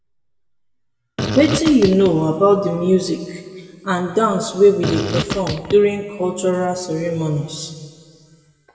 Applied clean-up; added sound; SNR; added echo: none; Fart; 5 dB; reverberation time 1.6 s.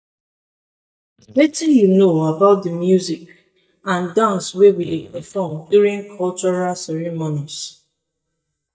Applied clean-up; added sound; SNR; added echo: neural mask model DeepFilterNet 3.